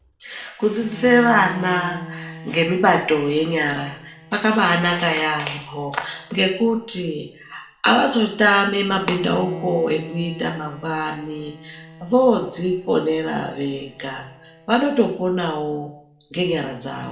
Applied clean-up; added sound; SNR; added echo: none; Bowed string instrument; 18 dB; reverberation time 0.6 s.